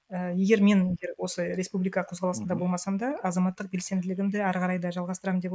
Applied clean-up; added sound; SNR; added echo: neural mask model Resemble Enhance denoiser.